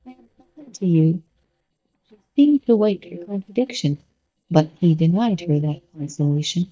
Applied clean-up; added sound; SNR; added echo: neural mask model DeepFilterNet 3.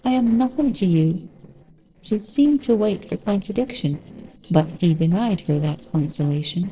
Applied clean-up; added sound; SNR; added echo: neural separator model SepFormer DNS4.